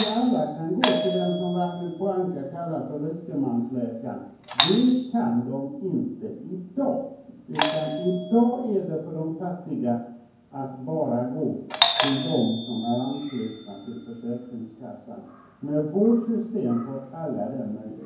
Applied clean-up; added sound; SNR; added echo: none; Doorbell; 6 dB; reverberation time 0.9 s.